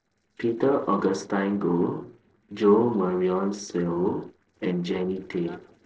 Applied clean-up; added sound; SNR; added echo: neural separator model SepFormer DNS4.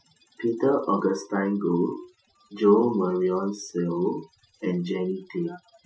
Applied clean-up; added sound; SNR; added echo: classical method Wiener filter.